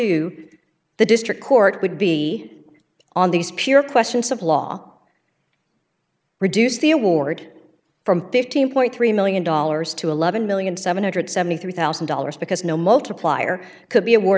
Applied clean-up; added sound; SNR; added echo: none; none; none; none.